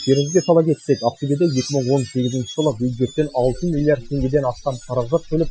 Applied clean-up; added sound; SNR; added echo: classical method Wiener filter.